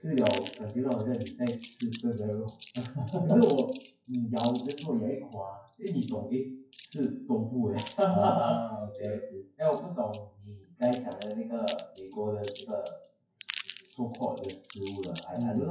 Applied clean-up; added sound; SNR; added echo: classical method WPE with log-MMSE.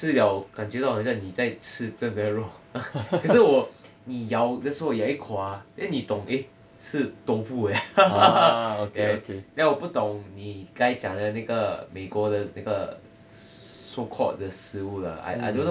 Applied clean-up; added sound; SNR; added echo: none; none; none; none.